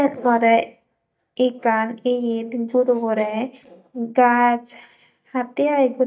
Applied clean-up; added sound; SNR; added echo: neural mask model DeepFilterNet 3.